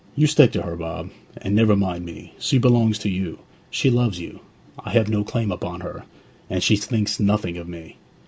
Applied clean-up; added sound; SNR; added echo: none; none; none; none.